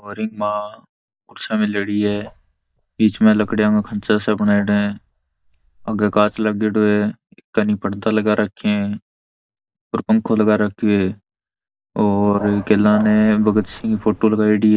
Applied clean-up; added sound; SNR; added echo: neural mask model DeepFilterNet 3.